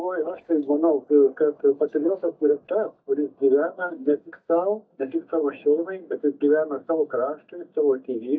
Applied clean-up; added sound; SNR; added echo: neural mask model DeepFilterNet 3.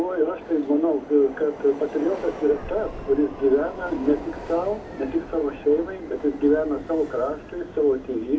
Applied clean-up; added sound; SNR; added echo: none; Subway, metro, underground; 14 dB; reverberation time 0.4 s.